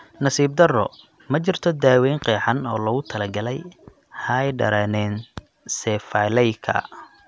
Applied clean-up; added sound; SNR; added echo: none; none; none; none.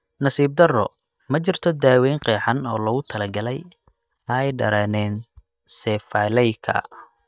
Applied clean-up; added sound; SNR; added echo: neural mask model DeepFilterNet 3.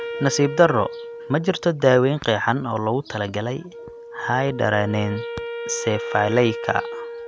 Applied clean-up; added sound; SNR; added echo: none; Wind instrument, woodwind instrument; 11 dB; none.